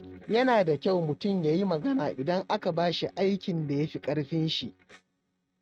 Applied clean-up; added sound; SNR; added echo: neural mask model RNNoise.